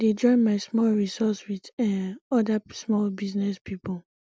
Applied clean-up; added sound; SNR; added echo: none; none; none; none.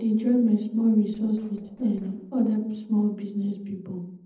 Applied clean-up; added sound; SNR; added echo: neural separator model SepFormer DNS4.